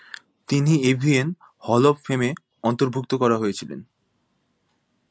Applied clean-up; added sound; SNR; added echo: none; none; none; none.